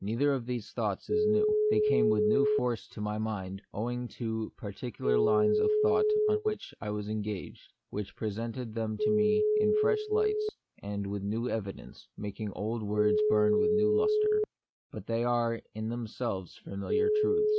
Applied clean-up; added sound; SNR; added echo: neural mask model RNNoise.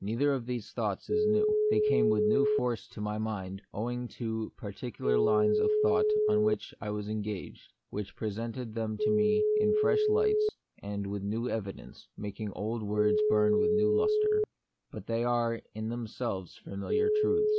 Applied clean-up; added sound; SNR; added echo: none; Telephone; -3 dB; none.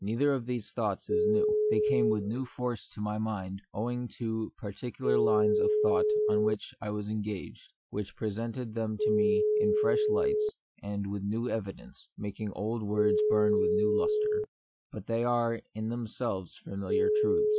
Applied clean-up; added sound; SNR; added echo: classical method Wiener filter.